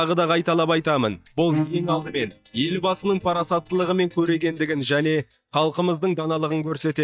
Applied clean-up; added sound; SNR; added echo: neural mask model DeepFilterNet 3.